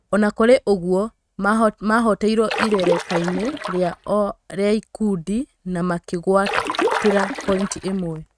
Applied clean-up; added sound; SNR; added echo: neural mask model RNNoise.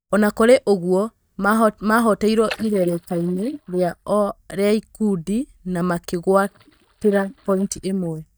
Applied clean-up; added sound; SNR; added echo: neural mask model DeepFilterNet 3.